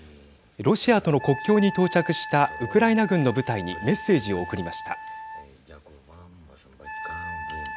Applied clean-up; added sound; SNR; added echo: none; Wind instrument, woodwind instrument; 13 dB; none.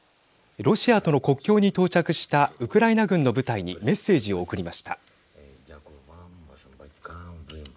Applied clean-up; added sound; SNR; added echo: neural mask model Resemble Enhance denoiser.